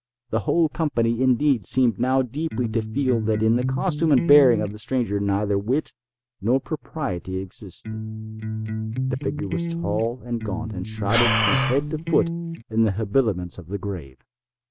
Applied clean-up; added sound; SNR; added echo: none; Breathing + Electric guitar; 2 dB; none.